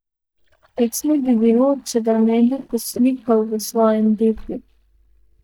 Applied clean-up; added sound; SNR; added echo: neural mask model DeepFilterNet 3.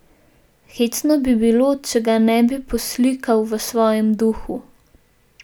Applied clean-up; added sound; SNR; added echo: none; none; none; none.